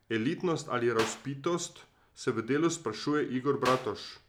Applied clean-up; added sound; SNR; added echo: none; Clapping; 7 dB; none.